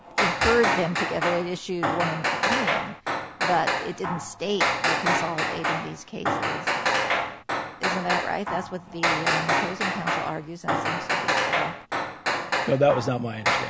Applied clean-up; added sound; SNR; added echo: none; Hammer; -3 dB; none.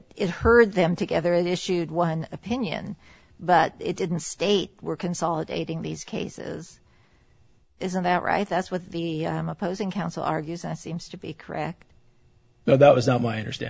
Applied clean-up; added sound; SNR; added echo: none; none; none; none.